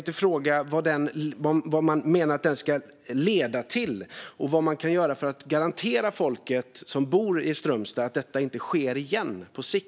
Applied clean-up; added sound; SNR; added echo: none; none; none; none.